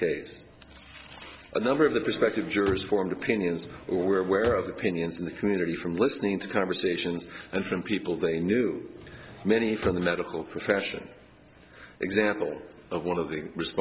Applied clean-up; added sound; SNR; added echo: none; Drawer open or close; 15 dB; none.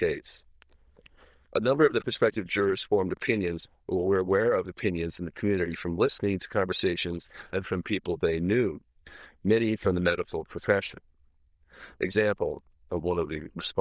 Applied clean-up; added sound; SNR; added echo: neural diffusion model UNIVERSE++.